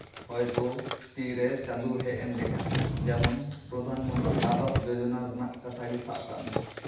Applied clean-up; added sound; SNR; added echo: none; Drawer open or close; 1 dB; reverberation time 0.9 s.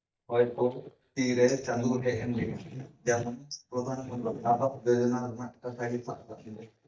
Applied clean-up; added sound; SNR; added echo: neural mask model DeepFilterNet 3.